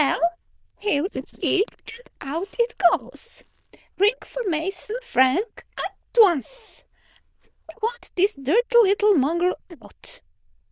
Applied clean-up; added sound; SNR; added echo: neural diffusion model UNIVERSE++.